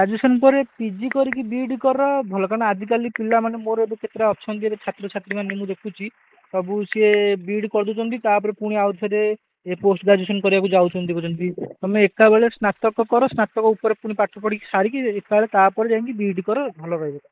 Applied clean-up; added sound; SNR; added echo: neural mask model Resemble Enhance denoiser.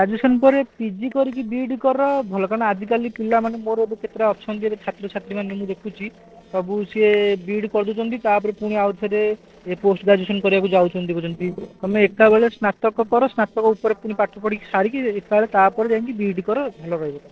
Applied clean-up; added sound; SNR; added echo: neural separator model SepFormer DNS4.